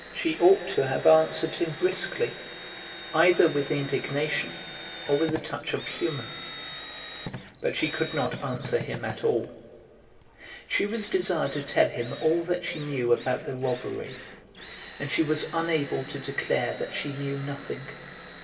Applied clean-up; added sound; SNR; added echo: none; Drill; 13 dB; reverberation time 1.6 s.